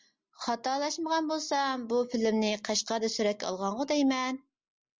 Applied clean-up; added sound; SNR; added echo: none; none; none; none.